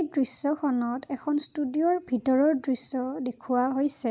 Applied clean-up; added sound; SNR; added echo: none; none; none; none.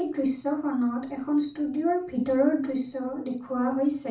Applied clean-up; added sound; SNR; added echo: none; none; none; reverberation time 0.3 s.